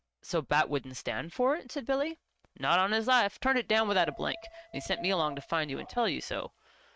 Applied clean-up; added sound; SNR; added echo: neural mask model RNNoise.